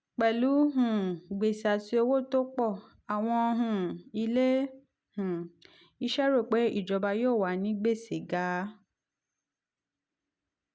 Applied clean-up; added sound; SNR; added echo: none; none; none; none.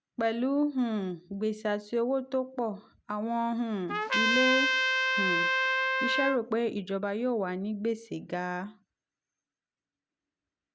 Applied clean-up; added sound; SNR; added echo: none; Trumpet; -4 dB; none.